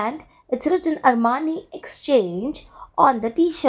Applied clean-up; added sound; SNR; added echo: none; none; none; none.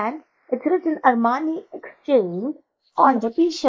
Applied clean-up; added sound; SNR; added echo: neural mask model Resemble Enhance denoiser.